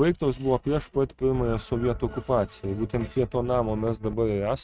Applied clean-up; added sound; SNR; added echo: neural mask model RNNoise.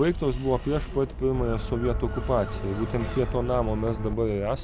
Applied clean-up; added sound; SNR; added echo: none; Gull, seagull; 7 dB; none.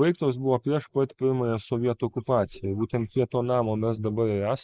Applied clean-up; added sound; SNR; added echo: neural mask model Resemble Enhance denoiser.